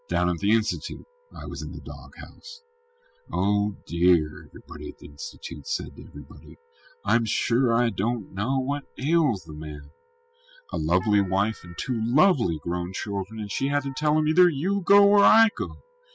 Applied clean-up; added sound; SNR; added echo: classical method spectral subtraction.